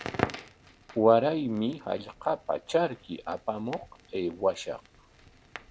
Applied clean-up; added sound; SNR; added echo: none; Crackle; 12 dB; none.